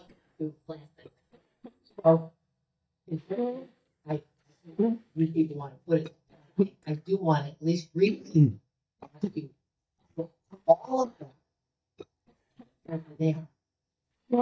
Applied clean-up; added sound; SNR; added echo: neural mask model DeepFilterNet 3.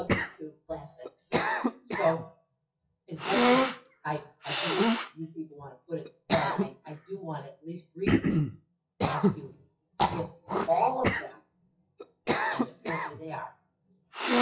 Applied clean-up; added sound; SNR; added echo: classical method WPE with log-MMSE.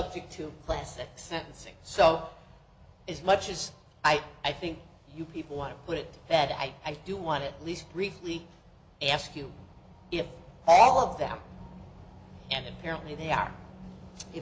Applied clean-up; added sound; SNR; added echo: none; none; none; none.